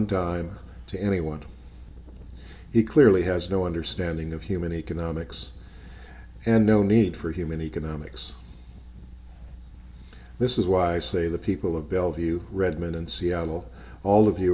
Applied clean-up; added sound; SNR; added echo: none; none; none; none.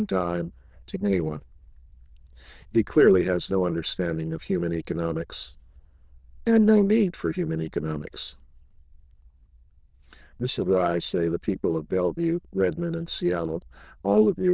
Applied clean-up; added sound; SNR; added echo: neural diffusion model UNIVERSE++.